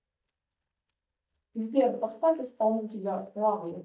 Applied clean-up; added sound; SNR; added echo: neural mask model DeepFilterNet 3.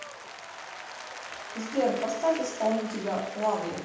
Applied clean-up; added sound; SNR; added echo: none; Applause; 10 dB; reverberation time 0.8 s.